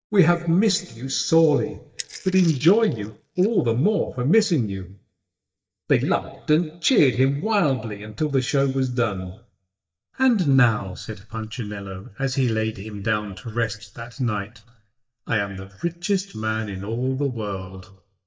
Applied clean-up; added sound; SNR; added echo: neural mask model DeepFilterNet 3.